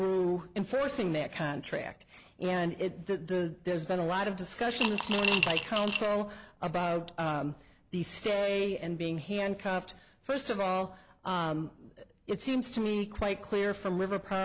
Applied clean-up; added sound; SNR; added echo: none; Coin (dropping) / Glass; -3 dB; none.